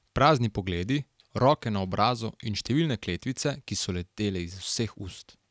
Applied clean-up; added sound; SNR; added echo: none; none; none; none.